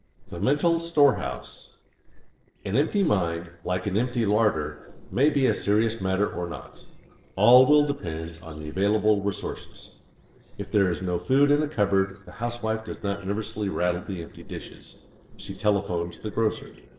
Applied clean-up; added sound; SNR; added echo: neural separator model SepFormer DNS4.